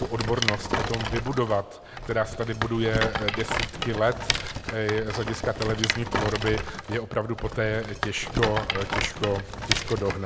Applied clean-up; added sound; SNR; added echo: none; Rattle; 2 dB; none.